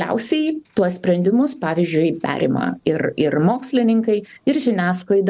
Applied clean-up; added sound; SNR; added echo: none; none; none; none.